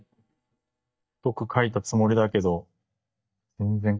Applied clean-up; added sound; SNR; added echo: neural mask model DeepFilterNet 3.